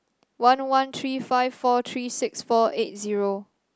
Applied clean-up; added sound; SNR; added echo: none; none; none; none.